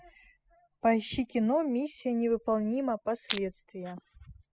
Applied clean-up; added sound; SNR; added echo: classical method spectral subtraction.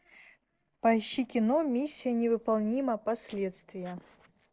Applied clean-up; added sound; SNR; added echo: neural separator model SepFormer DNS4.